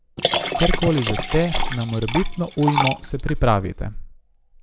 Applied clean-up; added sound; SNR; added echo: none; Liquid; 3 dB; none.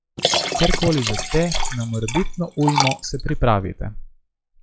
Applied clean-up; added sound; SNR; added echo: classical method log-MMSE.